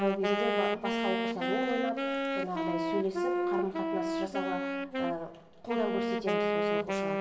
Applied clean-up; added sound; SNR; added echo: none; Wind instrument, woodwind instrument; -4 dB; reverberation time 0.8 s.